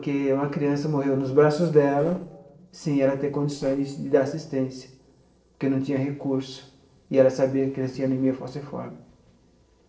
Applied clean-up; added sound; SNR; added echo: neural separator model SepFormer DNS4.